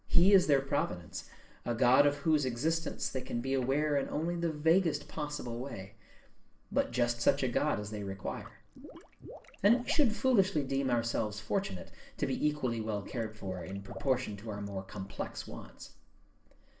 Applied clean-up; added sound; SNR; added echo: neural separator model SepFormer DNS4.